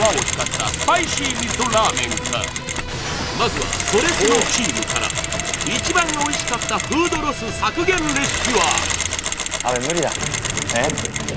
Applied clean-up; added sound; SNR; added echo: none; Mechanisms; 2 dB; none.